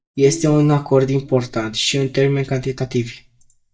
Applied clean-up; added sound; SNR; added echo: neural mask model DeepFilterNet 3.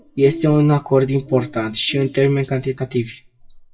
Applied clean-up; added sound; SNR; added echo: classical method WPE with log-MMSE.